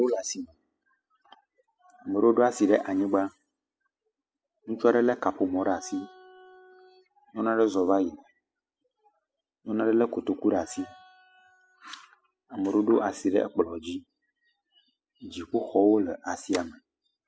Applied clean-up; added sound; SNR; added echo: classical method spectral subtraction.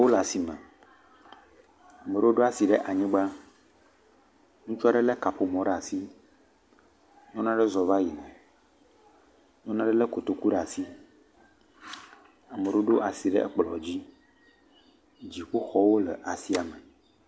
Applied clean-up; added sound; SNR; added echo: none; none; none; none.